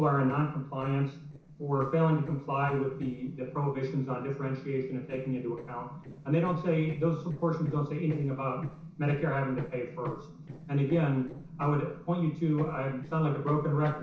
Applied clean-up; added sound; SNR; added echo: neural separator model SepFormer DNS4.